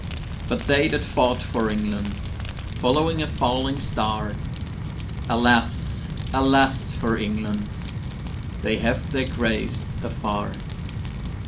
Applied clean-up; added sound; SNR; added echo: none; Fire; 4 dB; none.